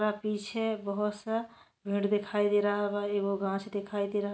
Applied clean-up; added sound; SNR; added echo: none; none; none; none.